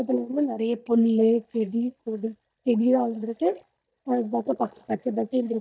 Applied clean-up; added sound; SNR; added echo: neural mask model DeepFilterNet 3.